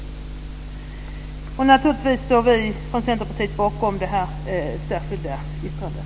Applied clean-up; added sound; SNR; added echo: none; none; none; none.